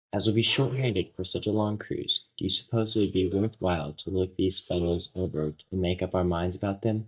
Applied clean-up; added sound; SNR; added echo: neural mask model DeepFilterNet 3.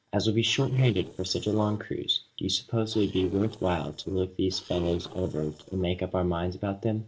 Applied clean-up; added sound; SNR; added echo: neural separator model SepFormer DNS4.